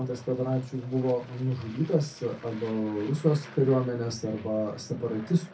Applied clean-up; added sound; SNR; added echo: none; Aircraft; 20 dB; reverberation time 0.3 s.